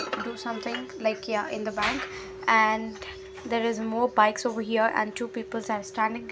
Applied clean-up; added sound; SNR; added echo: none; none; none; none.